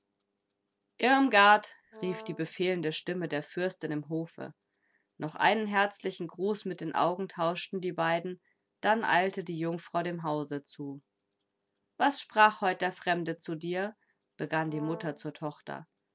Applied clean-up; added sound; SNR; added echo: none; Brass instrument; 17 dB; none.